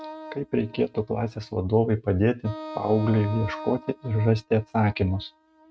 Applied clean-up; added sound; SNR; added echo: neural mask model RNNoise.